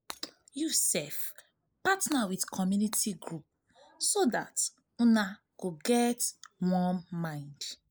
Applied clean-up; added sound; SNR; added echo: neural mask model Resemble Enhance denoiser.